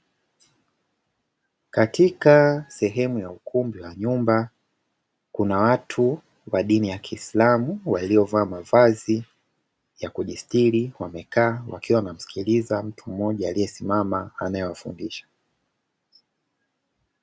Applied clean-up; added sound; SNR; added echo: none; none; none; none.